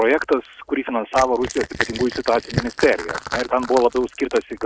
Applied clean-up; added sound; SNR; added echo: neural mask model RNNoise.